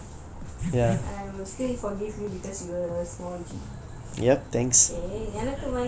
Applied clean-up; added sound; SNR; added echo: none; Bass guitar; 16 dB; none.